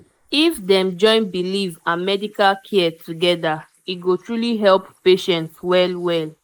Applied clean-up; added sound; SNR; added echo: neural mask model Resemble Enhance denoiser.